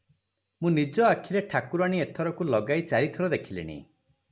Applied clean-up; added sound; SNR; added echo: none; none; none; none.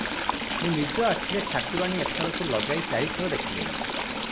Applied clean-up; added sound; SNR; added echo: none; Stream / Trickle, dribble; 0 dB; none.